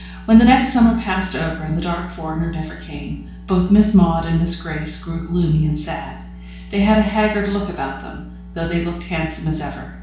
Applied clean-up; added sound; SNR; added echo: none; none; none; reverberation time 0.6 s.